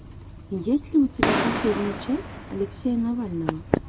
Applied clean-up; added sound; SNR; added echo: none; Fireworks; 4 dB; none.